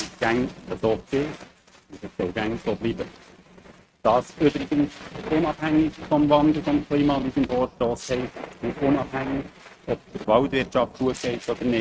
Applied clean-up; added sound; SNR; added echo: neural mask model RNNoise.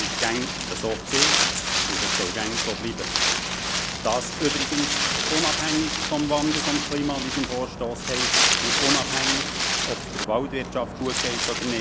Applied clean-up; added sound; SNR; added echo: none; Wind + Coin (dropping); -3 dB; none.